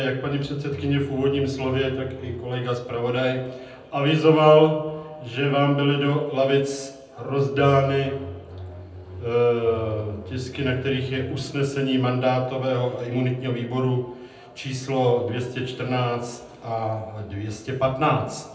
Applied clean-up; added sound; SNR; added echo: none; Bowed string instrument; 15 dB; reverberation time 0.6 s.